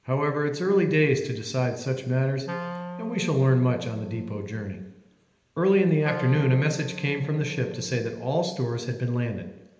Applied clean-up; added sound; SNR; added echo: none; Wind instrument, woodwind instrument; 13 dB; reverberation time 0.9 s.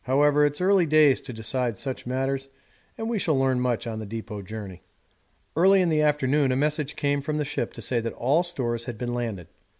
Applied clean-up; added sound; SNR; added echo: none; none; none; none.